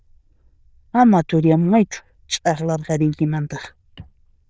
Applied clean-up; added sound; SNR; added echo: neural diffusion model UNIVERSE++.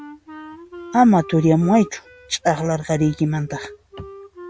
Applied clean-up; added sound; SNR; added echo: none; Wind instrument, woodwind instrument; 19 dB; none.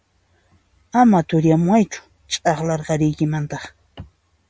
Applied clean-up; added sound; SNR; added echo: none; none; none; none.